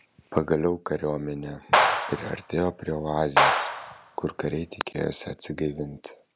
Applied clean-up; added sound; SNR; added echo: none; Clapping; -4 dB; none.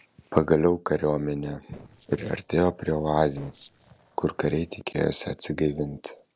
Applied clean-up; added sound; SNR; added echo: neural separator model SepFormer DNS4.